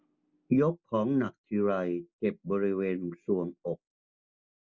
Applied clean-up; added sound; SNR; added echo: none; none; none; none.